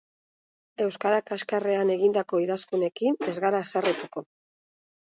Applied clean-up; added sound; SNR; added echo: none; none; none; none.